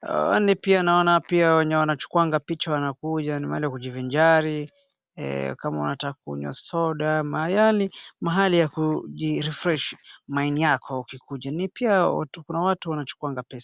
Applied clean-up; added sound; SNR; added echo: none; none; none; none.